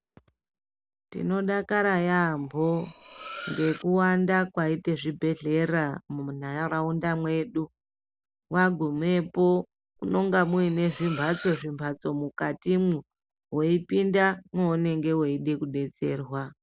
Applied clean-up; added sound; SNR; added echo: none; Cutlery, silverware; 15 dB; none.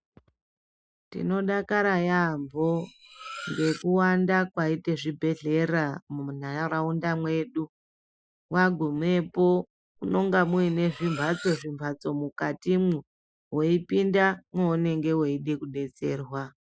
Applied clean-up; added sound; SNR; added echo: classical method Wiener filter.